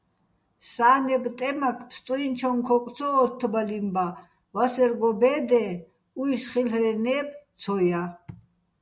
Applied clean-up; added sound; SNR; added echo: none; none; none; none.